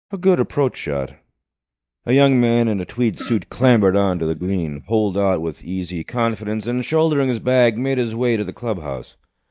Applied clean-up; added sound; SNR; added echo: neural mask model DeepFilterNet 3.